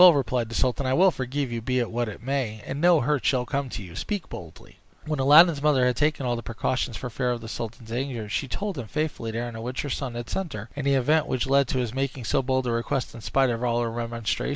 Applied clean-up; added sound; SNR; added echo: none; none; none; none.